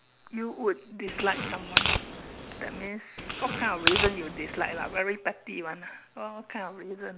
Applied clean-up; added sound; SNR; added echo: none; Tearing; -2 dB; none.